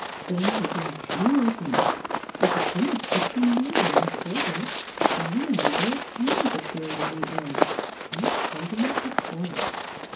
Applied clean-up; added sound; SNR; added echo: none; Walk, footsteps; -2 dB; reverberation time 0.4 s.